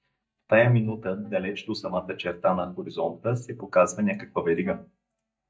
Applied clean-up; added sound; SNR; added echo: neural mask model DeepFilterNet 3.